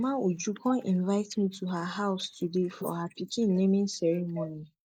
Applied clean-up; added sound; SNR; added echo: neural mask model Resemble Enhance denoiser.